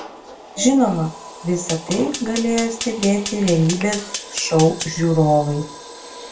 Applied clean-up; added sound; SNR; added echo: none; Fire; 12 dB; reverberation time 0.3 s.